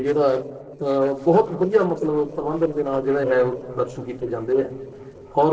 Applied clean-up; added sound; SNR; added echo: neural separator model SepFormer DNS4.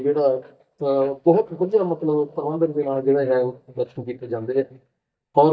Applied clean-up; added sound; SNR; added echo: neural mask model DeepFilterNet 3.